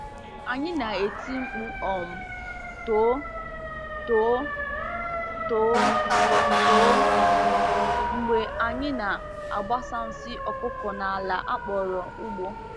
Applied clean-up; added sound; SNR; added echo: none; Motor vehicle (road) / Siren; -2 dB; none.